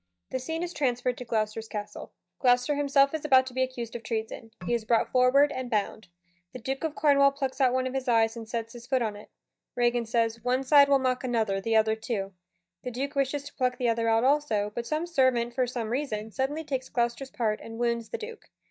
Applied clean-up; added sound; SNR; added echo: neural mask model DeepFilterNet 3.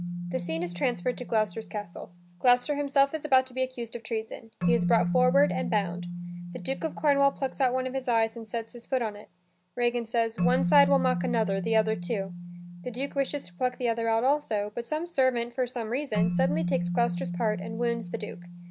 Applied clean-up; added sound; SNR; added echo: none; Keyboard (musical); 6 dB; none.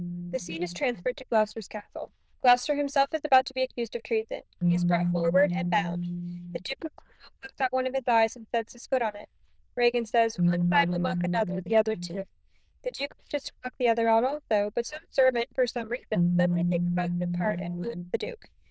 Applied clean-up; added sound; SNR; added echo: neural diffusion model UNIVERSE++.